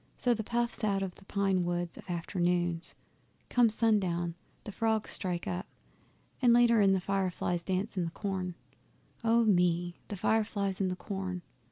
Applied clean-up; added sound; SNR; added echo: none; none; none; none.